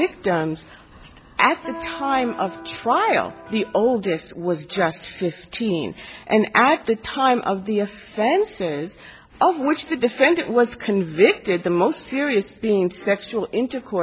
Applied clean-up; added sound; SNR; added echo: none; Electric guitar; 15 dB; none.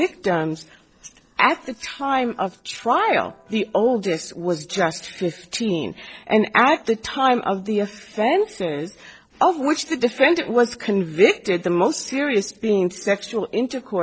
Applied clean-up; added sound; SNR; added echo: neural separator model SepFormer DNS4.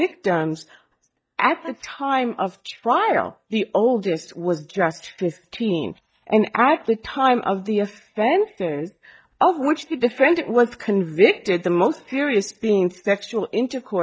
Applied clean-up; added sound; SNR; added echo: neural mask model DeepFilterNet 3.